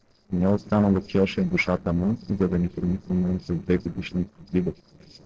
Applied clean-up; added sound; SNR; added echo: neural separator model SepFormer DNS4.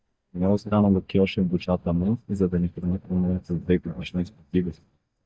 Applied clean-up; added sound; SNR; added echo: neural mask model DeepFilterNet 3.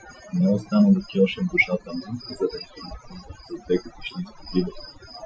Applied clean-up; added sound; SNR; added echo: classical method Wiener filter.